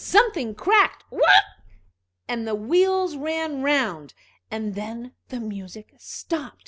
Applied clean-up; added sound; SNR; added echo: none; none; none; none.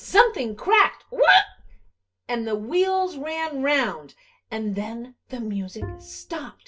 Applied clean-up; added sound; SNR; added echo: none; Bowed string instrument; 12 dB; reverberation time 0.1 s.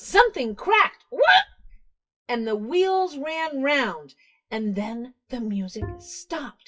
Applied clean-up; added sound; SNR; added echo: classical method WPE with log-MMSE.